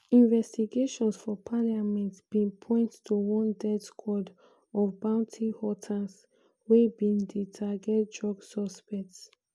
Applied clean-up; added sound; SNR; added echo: none; none; none; none.